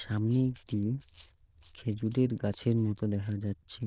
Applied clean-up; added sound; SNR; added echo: neural diffusion model UNIVERSE++.